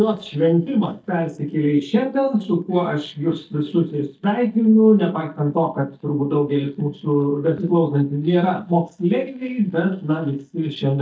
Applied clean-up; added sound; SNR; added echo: neural mask model DeepFilterNet 3.